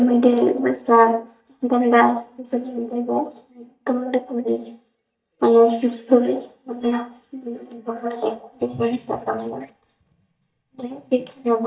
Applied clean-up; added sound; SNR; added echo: neural mask model DeepFilterNet 3.